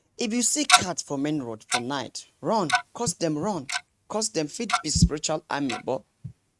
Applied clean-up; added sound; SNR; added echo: neural mask model RNNoise.